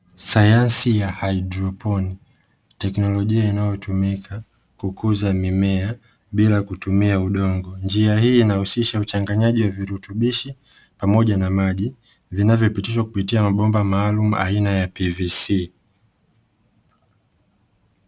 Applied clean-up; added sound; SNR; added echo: none; none; none; none.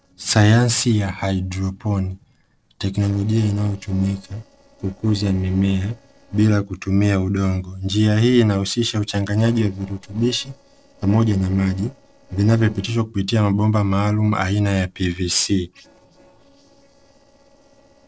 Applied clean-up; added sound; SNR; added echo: neural separator model SepFormer DNS4.